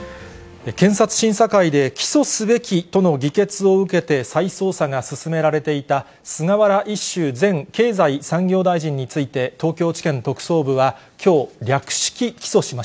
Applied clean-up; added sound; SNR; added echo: none; none; none; none.